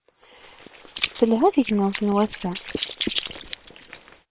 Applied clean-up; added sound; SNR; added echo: neural separator model SepFormer WHAM!.